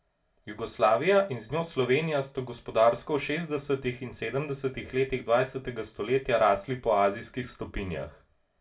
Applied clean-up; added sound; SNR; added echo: none; none; none; reverberation time 0.2 s.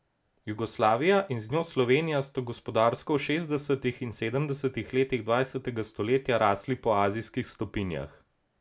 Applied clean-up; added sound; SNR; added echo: none; none; none; none.